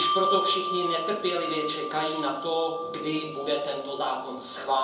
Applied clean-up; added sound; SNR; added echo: none; Bell; 4 dB; reverberation time 2.6 s.